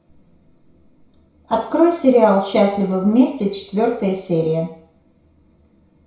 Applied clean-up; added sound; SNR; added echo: none; none; none; reverberation time 0.6 s.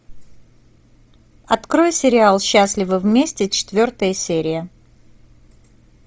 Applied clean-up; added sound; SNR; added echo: none; none; none; none.